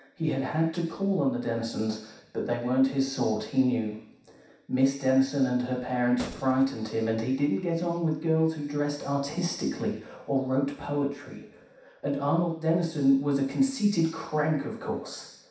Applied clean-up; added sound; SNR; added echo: none; Gunshot, gunfire; 18 dB; reverberation time 0.7 s.